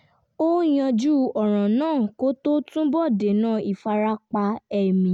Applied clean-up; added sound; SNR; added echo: none; none; none; none.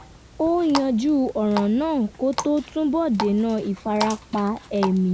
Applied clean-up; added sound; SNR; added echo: none; Water tap, faucet; 12 dB; none.